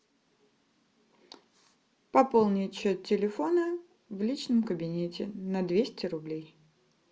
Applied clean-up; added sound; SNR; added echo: none; none; none; none.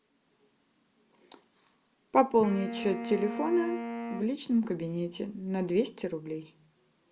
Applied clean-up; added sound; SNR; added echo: none; Wind instrument, woodwind instrument; 8 dB; none.